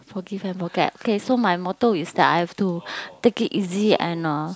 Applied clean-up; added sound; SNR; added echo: none; none; none; none.